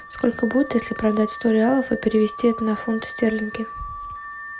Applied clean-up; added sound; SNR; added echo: none; Alarm / Car; 12 dB; none.